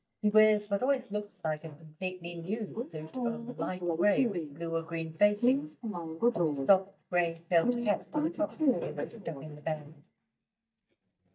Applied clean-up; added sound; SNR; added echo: neural mask model DeepFilterNet 3.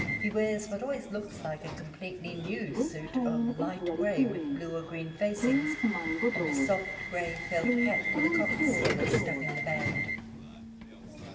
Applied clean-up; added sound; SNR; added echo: none; Subway, metro, underground / Alarm; -4 dB; reverberation time 1.8 s.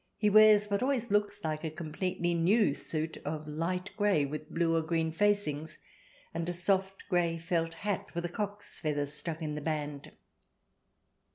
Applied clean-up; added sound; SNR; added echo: none; none; none; none.